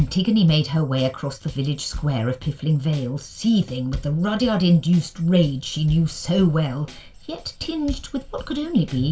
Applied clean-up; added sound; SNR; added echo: none; Drum kit; 17 dB; reverberation time 0.2 s.